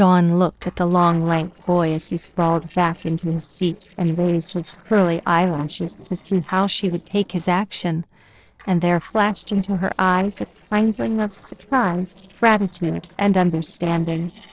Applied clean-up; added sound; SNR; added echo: neural separator model SepFormer DNS4.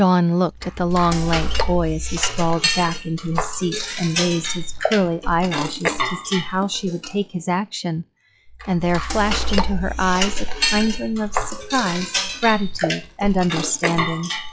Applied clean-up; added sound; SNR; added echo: classical method log-MMSE.